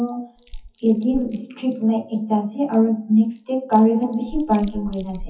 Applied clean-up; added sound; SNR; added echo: classical method WPE with log-MMSE.